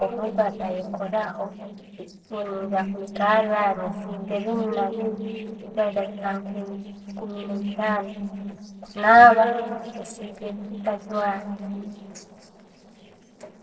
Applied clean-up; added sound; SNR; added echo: neural separator model SepFormer DNS4.